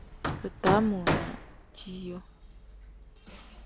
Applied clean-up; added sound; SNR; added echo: none; Hammer; 1 dB; none.